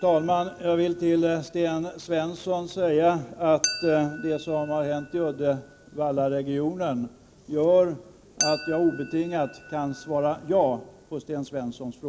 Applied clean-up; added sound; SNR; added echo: none; Chink, clink; 15 dB; none.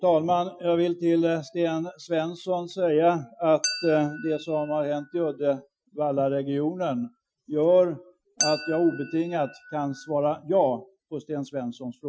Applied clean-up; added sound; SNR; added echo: classical method Wiener filter.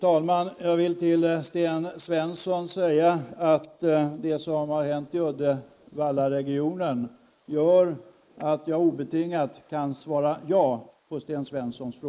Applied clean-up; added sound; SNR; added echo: neural mask model Resemble Enhance denoiser.